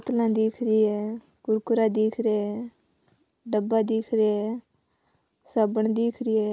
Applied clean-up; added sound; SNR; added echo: none; none; none; none.